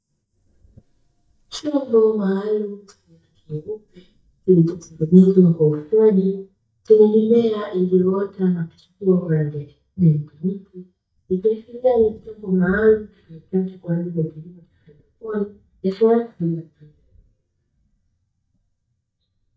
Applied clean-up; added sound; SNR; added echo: neural mask model DeepFilterNet 3.